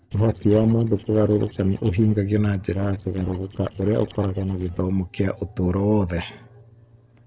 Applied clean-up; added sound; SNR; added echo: neural separator model SepFormer DNS4.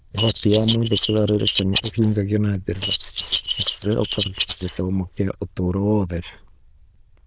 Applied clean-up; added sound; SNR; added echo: neural diffusion model UNIVERSE++.